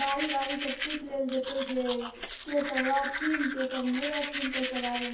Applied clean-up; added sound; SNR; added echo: none; Domestic sounds, home sounds; 4 dB; reverberation time 0.5 s.